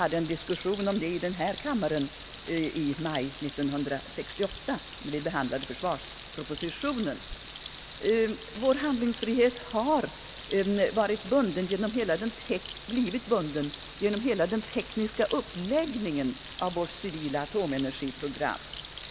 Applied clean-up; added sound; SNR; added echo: none; Frying (food); 15 dB; none.